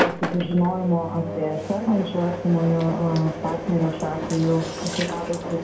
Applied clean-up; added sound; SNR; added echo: none; Engine; 6 dB; reverberation time 0.5 s.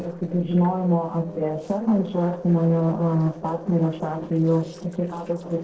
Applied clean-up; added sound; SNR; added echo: neural separator model SepFormer DNS4.